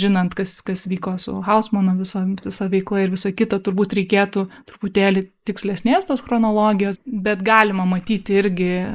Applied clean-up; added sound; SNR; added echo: neural mask model Resemble Enhance denoiser.